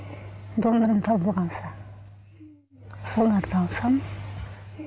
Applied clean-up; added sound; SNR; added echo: none; none; none; none.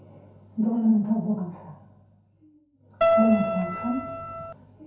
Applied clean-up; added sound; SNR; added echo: none; Keyboard (musical); -3 dB; reverberation time 0.6 s.